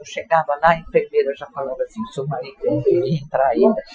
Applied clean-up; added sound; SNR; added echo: classical method Wiener filter.